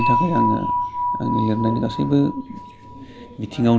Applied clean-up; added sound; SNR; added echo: none; Dishes, pots, and pans / Chink, clink; 3 dB; none.